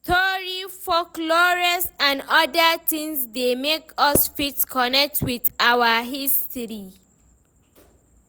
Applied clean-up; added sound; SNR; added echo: none; Percussion; 6 dB; none.